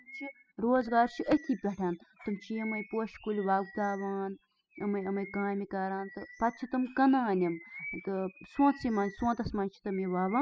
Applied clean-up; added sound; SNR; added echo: classical method spectral subtraction.